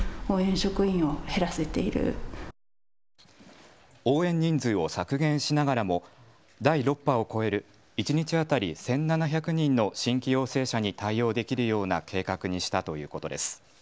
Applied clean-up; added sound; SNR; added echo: none; none; none; none.